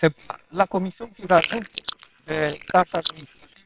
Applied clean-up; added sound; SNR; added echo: neural separator model SepFormer WHAMR!.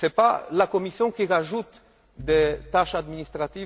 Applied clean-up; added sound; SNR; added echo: none; none; none; none.